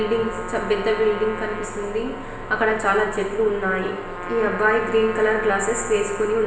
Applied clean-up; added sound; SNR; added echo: none; Trumpet; 12 dB; reverberation time 0.9 s.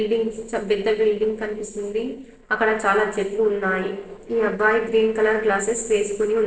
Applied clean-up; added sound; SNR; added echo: neural separator model SepFormer DNS4.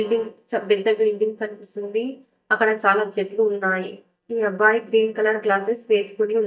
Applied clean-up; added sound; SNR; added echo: neural mask model DeepFilterNet 3.